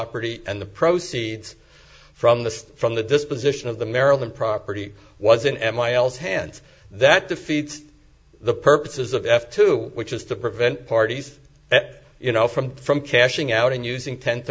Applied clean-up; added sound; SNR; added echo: none; none; none; none.